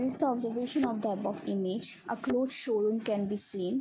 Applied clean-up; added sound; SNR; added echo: neural mask model RNNoise.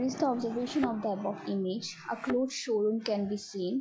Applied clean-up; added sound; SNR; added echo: classical method log-MMSE.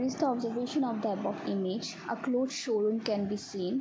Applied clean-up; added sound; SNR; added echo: none; none; none; none.